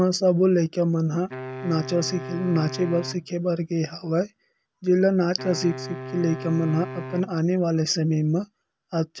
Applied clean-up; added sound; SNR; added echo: none; Wind instrument, woodwind instrument; 13 dB; none.